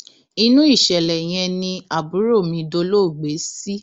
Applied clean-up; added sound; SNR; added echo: none; none; none; none.